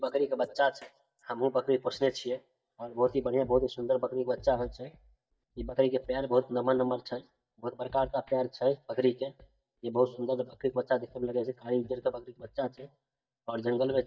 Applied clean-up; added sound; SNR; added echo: neural mask model DeepFilterNet 3.